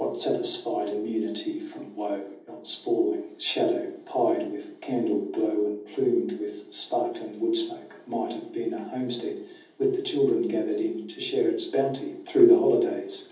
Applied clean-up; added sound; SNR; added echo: none; none; none; reverberation time 0.6 s.